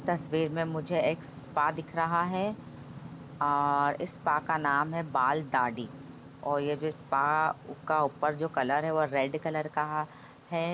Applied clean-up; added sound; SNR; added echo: none; Drum; 17 dB; none.